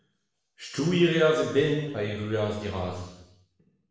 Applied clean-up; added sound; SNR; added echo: none; none; none; reverberation time 0.9 s.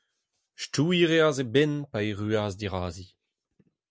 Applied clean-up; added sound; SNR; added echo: none; none; none; none.